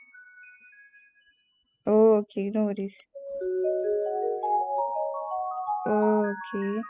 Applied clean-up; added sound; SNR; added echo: classical method spectral subtraction.